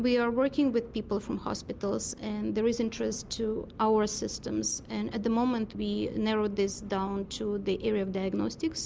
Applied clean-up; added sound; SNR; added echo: none; none; none; none.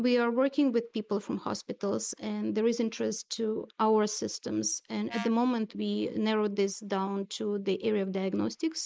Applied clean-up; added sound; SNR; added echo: neural mask model Resemble Enhance denoiser.